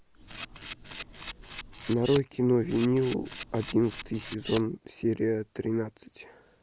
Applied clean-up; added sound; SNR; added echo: none; Camera; 13 dB; none.